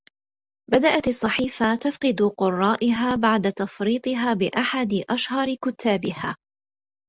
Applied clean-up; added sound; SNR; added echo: none; none; none; none.